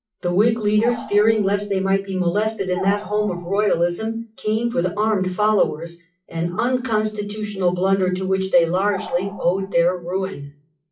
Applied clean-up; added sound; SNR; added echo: classical method WPE with log-MMSE.